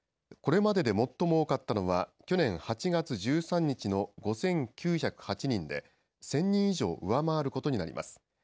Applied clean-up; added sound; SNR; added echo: none; none; none; none.